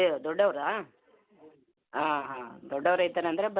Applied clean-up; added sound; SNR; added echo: none; none; none; none.